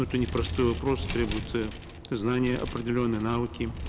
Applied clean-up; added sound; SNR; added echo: none; Vehicle; 7 dB; none.